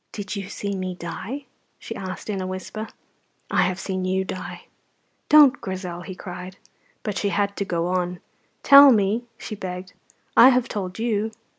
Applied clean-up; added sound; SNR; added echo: none; none; none; none.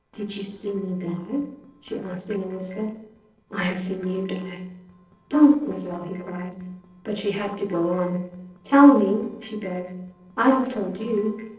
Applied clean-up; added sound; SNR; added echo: neural separator model SepFormer DNS4.